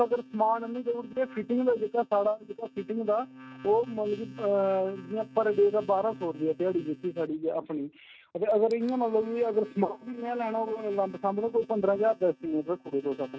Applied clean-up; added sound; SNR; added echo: neural mask model RNNoise.